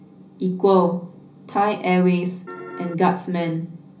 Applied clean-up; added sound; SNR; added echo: none; Piano; 13 dB; reverberation time 0.5 s.